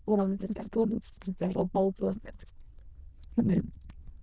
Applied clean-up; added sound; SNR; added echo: neural diffusion model UNIVERSE++.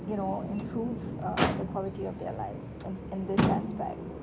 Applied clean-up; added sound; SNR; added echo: none; Motor vehicle (road) + Bird vocalization, bird call, bird song; -2 dB; none.